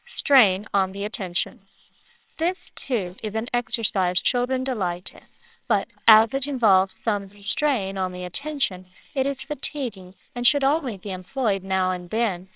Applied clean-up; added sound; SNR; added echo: neural separator model SepFormer WHAMR!.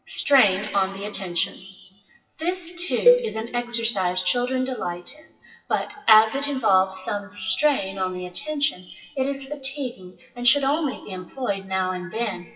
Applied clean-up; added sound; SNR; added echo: classical method WPE with log-MMSE.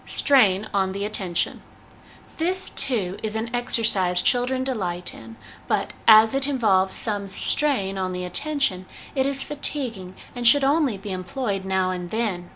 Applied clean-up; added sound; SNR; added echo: none; none; none; none.